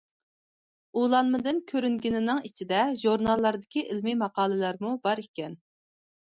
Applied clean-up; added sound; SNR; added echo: none; none; none; none.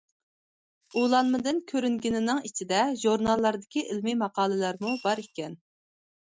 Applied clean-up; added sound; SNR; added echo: none; Coin (dropping) / Glass; 16 dB; none.